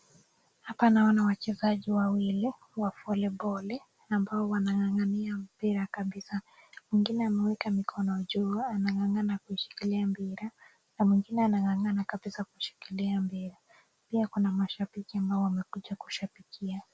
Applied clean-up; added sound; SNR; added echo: none; none; none; none.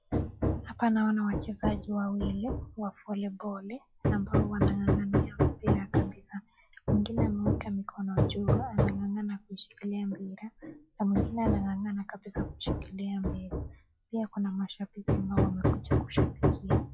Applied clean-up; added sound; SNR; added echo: classical method log-MMSE.